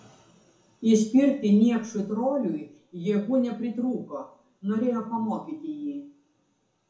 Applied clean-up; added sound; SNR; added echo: none; none; none; reverberation time 0.6 s.